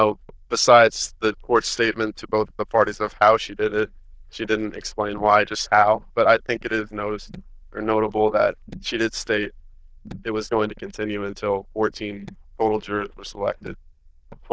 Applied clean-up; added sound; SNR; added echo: neural diffusion model UNIVERSE++.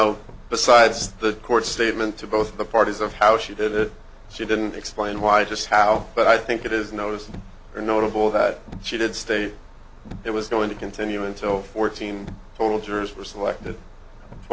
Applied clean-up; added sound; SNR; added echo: none; Car; 17 dB; none.